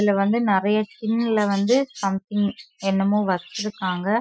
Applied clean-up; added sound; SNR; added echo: classical method Wiener filter.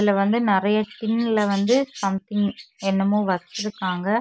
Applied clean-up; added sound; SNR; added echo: neural mask model Resemble Enhance denoiser.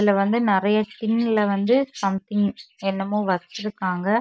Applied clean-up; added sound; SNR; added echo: neural mask model DeepFilterNet 3.